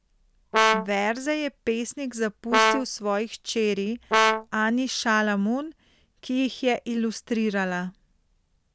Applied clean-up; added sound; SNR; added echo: none; Brass instrument; -2 dB; none.